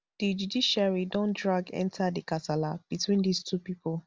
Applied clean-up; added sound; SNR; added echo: none; none; none; none.